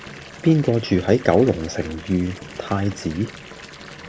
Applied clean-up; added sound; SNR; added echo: none; Fill (with liquid) / Bathtub (filling or washing) / Water tap, faucet; 17 dB; none.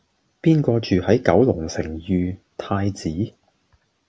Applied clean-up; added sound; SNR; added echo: none; none; none; none.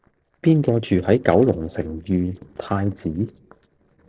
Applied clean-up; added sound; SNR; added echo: neural separator model SepFormer DNS4.